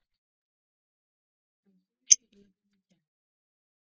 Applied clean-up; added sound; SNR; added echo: neural mask model DeepFilterNet 3.